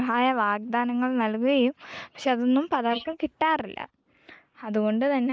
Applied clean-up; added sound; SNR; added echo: neural mask model Resemble Enhance denoiser.